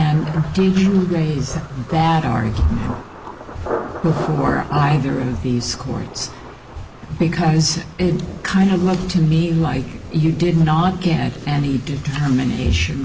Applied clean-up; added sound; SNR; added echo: none; Thunder; 14 dB; none.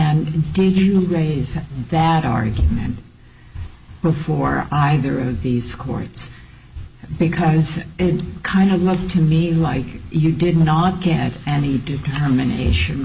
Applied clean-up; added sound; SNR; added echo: none; none; none; none.